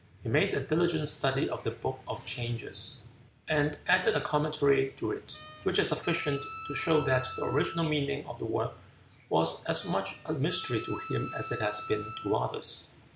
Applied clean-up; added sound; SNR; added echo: none; Wind instrument, woodwind instrument; 12 dB; none.